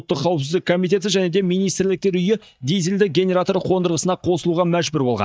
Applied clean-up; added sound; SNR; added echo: neural mask model DeepFilterNet 3.